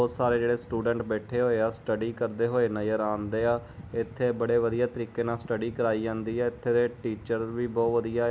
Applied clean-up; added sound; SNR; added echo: none; none; none; none.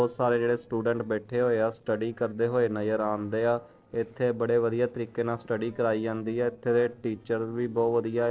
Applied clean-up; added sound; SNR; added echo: neural separator model SepFormer DNS4.